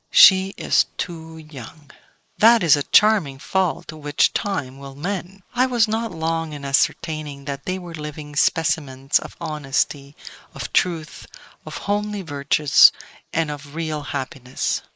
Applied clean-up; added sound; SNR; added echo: neural mask model Resemble Enhance denoiser.